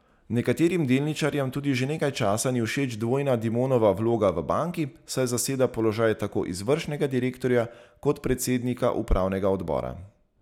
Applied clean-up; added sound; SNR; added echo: none; none; none; none.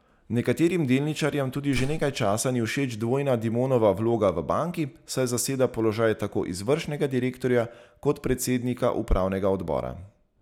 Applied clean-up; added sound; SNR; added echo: none; Slam; 11 dB; none.